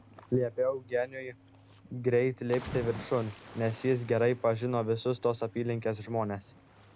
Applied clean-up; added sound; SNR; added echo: none; Cricket / Waves, surf; 17 dB; none.